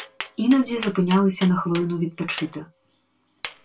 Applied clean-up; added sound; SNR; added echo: none; Tap; 16 dB; reverberation time 0.2 s.